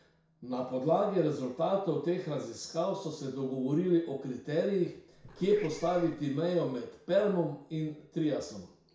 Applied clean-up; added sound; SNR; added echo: none; Meow / Purr; 18 dB; reverberation time 0.6 s.